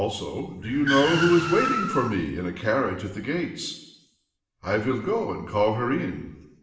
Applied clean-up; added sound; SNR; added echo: none; Car; 4 dB; reverberation time 0.8 s.